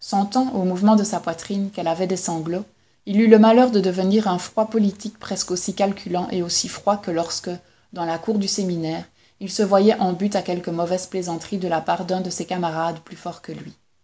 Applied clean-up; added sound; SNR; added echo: none; none; none; none.